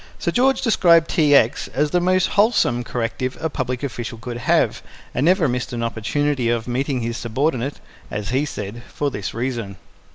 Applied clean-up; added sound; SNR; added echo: none; none; none; none.